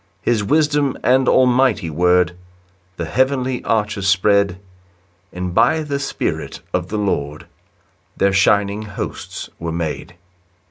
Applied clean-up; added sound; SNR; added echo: none; none; none; none.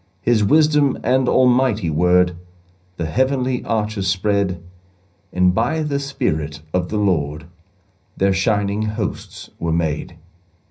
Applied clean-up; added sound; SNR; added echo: none; none; none; reverberation time 0.5 s.